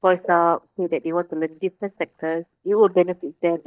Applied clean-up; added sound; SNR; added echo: neural mask model DeepFilterNet 3.